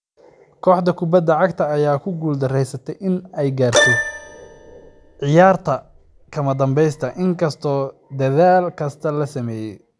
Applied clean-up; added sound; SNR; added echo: none; Keyboard (musical); 5 dB; none.